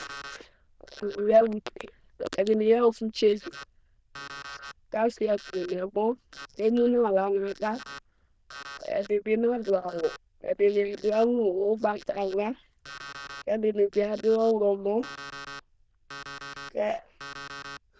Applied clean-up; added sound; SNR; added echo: neural diffusion model UNIVERSE++.